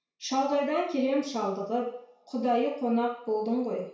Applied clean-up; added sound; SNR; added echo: none; none; none; reverberation time 0.6 s.